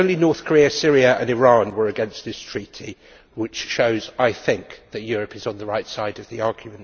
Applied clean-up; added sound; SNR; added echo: none; none; none; none.